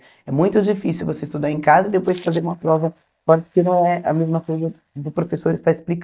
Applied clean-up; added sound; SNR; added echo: neural mask model DeepFilterNet 3.